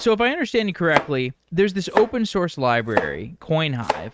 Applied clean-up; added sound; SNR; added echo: neural mask model RNNoise.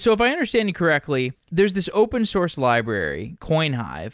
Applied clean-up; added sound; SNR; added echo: none; none; none; none.